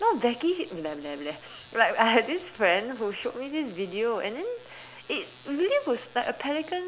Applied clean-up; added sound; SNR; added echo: none; none; none; none.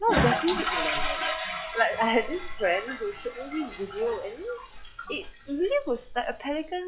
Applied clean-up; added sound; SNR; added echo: classical method log-MMSE.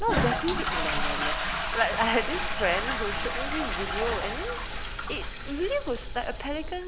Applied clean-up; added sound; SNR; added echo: none; Toilet flush; -1 dB; none.